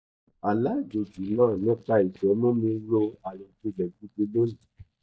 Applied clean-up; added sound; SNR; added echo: neural mask model DeepFilterNet 3.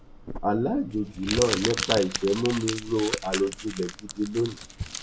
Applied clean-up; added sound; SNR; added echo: none; Crumpling, crinkling; 7 dB; none.